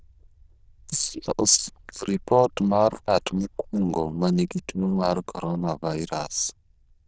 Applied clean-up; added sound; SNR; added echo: neural diffusion model UNIVERSE++.